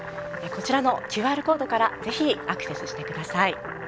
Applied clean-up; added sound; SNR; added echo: none; Boiling; 12 dB; none.